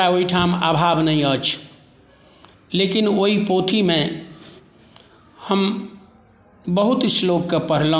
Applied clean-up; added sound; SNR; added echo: none; none; none; none.